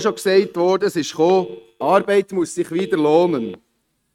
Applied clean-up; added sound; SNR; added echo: neural mask model RNNoise.